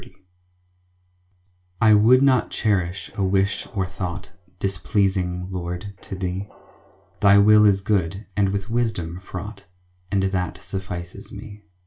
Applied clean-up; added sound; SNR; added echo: none; Squeak; 16 dB; reverberation time 0.2 s.